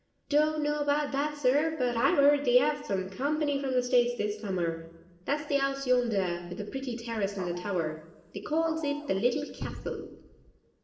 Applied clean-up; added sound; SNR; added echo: neural separator model SepFormer DNS4.